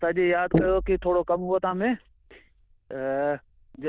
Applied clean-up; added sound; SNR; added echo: neural diffusion model UNIVERSE++.